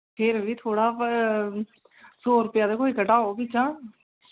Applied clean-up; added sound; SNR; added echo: none; none; none; none.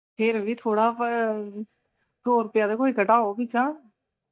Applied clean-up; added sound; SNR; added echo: neural mask model DeepFilterNet 3.